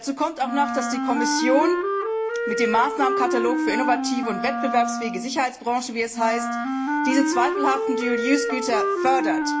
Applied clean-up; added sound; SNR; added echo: none; Wind instrument, woodwind instrument; 1 dB; reverberation time 0.4 s.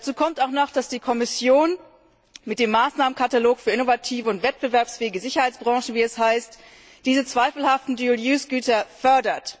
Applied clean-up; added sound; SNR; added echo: none; none; none; none.